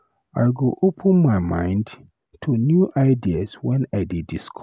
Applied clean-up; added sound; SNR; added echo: none; none; none; none.